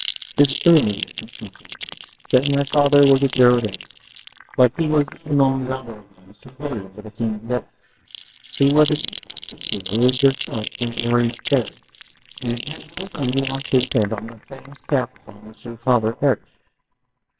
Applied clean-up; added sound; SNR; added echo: neural separator model SepFormer WHAMR!.